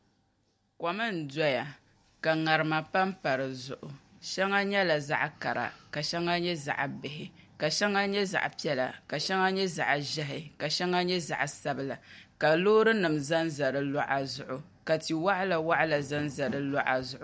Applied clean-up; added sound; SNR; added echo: none; none; none; none.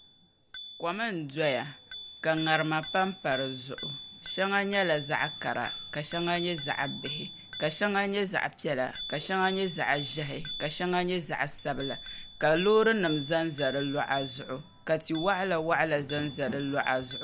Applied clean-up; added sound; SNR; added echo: none; Bicycle bell; 12 dB; none.